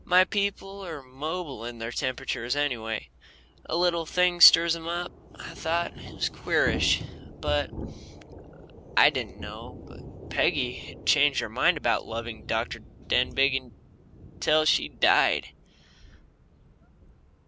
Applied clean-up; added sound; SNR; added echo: none; Thunder / Rain; 14 dB; none.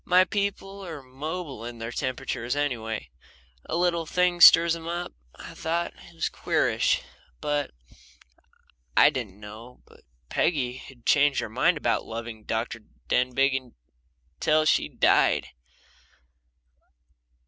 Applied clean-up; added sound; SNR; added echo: none; none; none; none.